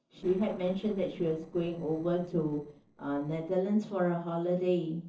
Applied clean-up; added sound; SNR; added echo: neural separator model SepFormer DNS4.